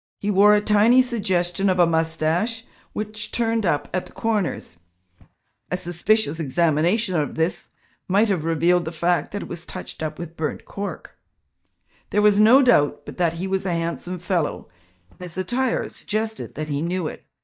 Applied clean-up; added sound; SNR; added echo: neural mask model DeepFilterNet 3.